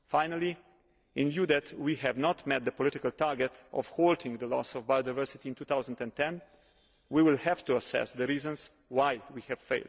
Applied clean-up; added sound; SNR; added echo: neural separator model SepFormer DNS4.